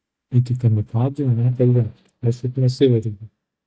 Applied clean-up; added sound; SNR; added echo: neural mask model DeepFilterNet 3.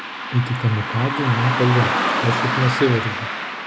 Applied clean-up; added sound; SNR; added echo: none; Car passing by; 2 dB; none.